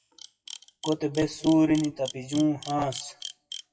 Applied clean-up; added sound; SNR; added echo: classical method WPE with log-MMSE.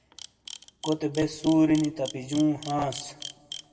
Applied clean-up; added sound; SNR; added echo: none; Camera; 16 dB; reverberation time 1.2 s.